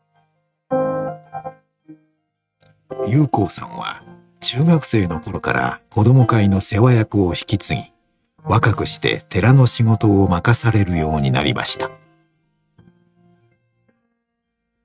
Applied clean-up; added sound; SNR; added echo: neural mask model RNNoise.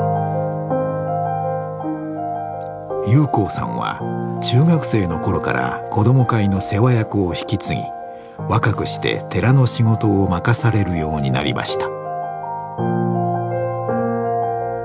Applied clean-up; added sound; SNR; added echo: none; none; none; none.